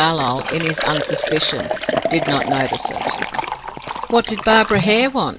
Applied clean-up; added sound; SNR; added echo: none; Liquid; 4 dB; none.